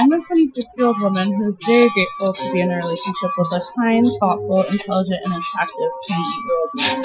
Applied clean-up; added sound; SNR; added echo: classical method Wiener filter.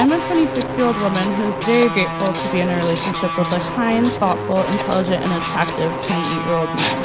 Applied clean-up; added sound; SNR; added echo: none; Guitar + Writing; 4 dB; none.